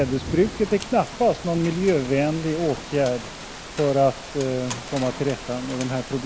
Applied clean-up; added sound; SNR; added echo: none; Rain; 12 dB; none.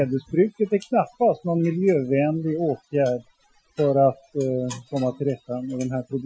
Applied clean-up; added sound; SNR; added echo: classical method Wiener filter.